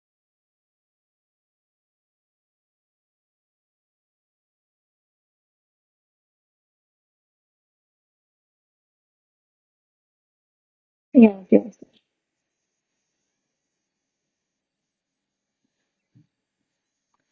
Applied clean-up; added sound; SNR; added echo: neural mask model DeepFilterNet 3.